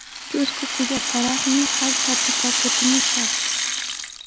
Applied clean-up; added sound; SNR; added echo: none; Rattle (instrument); -4 dB; none.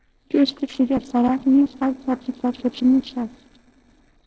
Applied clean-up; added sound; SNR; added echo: neural separator model SepFormer DNS4.